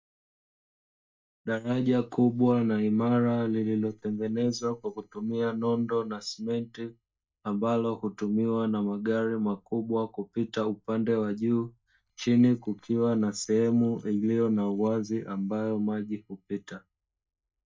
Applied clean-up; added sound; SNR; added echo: neural mask model DeepFilterNet 3.